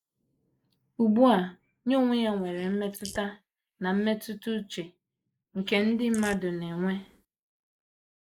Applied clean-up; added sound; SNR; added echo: neural mask model Resemble Enhance denoiser.